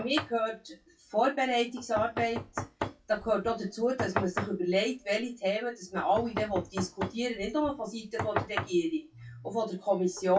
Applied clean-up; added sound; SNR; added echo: classical method WPE with log-MMSE.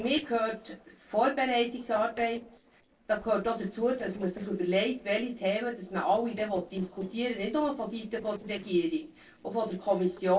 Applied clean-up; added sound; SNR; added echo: neural separator model SepFormer DNS4.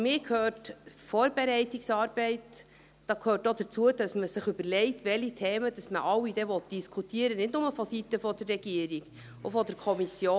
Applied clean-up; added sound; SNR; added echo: none; none; none; none.